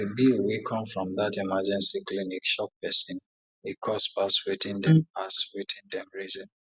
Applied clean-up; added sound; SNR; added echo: none; none; none; none.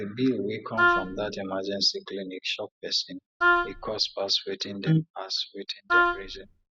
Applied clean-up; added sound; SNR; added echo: none; Wind instrument, woodwind instrument; -5 dB; none.